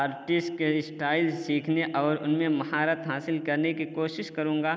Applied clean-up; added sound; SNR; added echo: none; none; none; none.